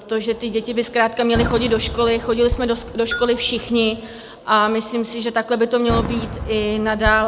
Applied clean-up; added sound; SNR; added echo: none; Fireworks + Bell; 10 dB; none.